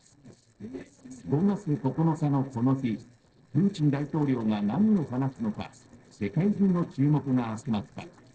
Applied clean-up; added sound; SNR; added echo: neural separator model SepFormer DNS4.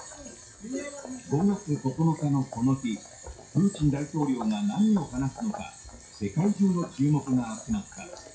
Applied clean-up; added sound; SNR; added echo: classical method WPE with log-MMSE.